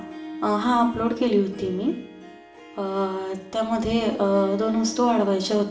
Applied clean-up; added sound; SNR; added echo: none; Harp; 14 dB; reverberation time 0.6 s.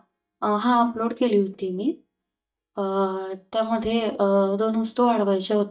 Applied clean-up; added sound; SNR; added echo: neural mask model DeepFilterNet 3.